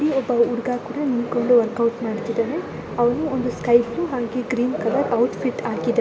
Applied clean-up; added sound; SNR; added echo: none; none; none; none.